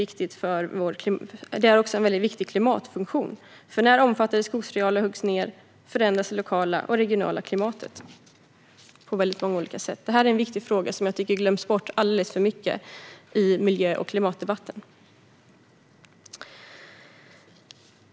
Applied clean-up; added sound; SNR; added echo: none; none; none; none.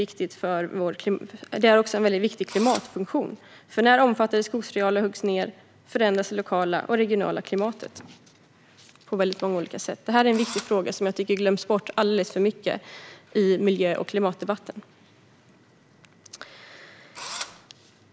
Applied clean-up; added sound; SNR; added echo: none; Engine / Drill; 12 dB; none.